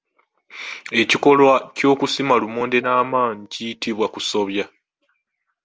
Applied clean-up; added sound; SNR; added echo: none; none; none; none.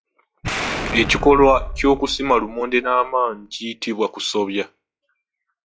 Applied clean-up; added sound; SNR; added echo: classical method log-MMSE.